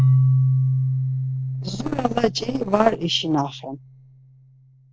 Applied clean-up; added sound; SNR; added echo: neural separator model SepFormer DNS4.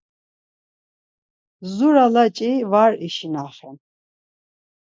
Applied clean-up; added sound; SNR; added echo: neural mask model Resemble Enhance denoiser.